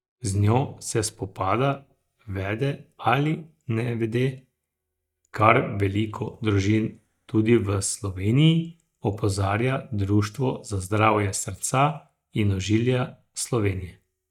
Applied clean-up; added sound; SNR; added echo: neural mask model DeepFilterNet 3.